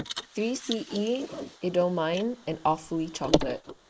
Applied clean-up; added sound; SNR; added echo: neural mask model Resemble Enhance denoiser.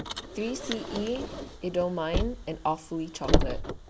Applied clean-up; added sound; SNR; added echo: none; Car; -2 dB; none.